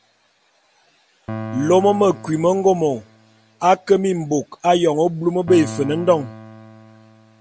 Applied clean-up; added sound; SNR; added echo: none; Piano; 16 dB; none.